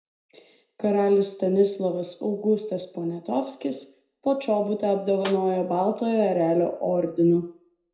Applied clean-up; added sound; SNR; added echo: none; Snare drum; 18 dB; reverberation time 0.5 s.